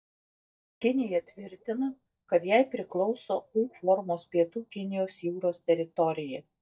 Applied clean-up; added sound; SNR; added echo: neural mask model DeepFilterNet 3.